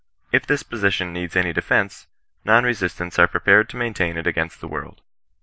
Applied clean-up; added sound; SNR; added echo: none; none; none; none.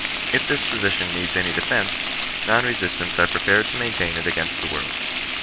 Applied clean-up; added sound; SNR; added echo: none; Frying (food); 0 dB; none.